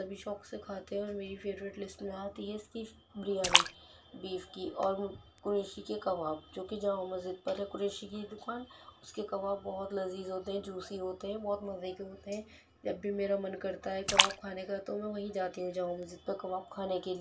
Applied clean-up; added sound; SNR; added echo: none; Splash, splatter; -3 dB; reverberation time 0.2 s.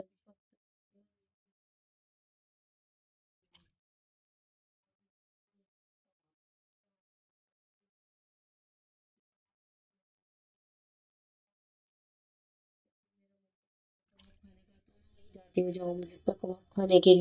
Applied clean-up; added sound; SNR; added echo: neural mask model DeepFilterNet 3.